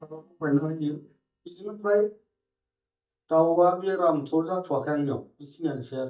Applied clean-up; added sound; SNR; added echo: neural mask model DeepFilterNet 3.